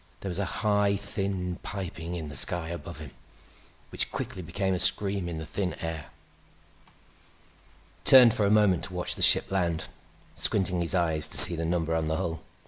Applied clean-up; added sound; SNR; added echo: none; none; none; none.